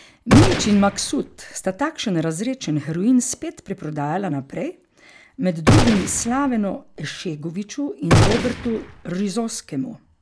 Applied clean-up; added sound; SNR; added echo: none; Gunshot, gunfire; -2 dB; none.